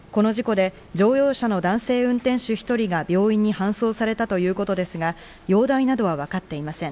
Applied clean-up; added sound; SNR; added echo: none; none; none; none.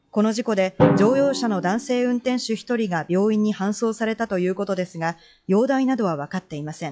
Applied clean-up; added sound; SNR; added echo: classical method log-MMSE.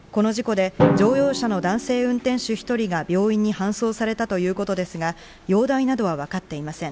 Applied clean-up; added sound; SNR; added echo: none; Drum; 7 dB; none.